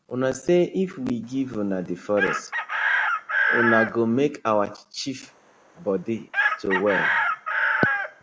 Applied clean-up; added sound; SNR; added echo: none; Chicken, rooster; 1 dB; none.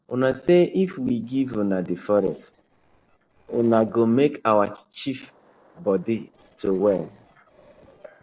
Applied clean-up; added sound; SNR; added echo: neural separator model SepFormer DNS4.